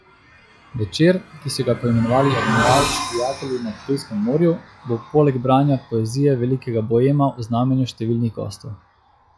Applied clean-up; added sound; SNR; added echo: classical method log-MMSE.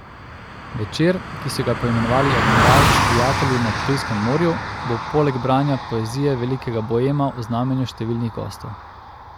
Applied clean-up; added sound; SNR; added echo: none; Car passing by; 2 dB; none.